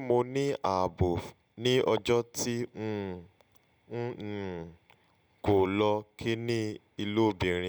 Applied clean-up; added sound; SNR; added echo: none; none; none; none.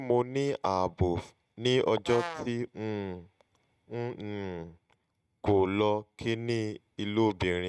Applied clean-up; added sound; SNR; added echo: neural mask model RNNoise.